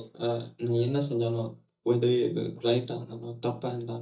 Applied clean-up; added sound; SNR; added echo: neural mask model DeepFilterNet 3.